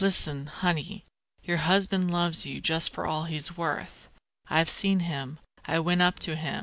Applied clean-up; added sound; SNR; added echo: none; none; none; none.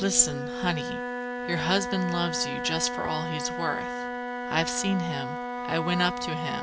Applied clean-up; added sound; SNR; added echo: none; Wind instrument, woodwind instrument; 4 dB; none.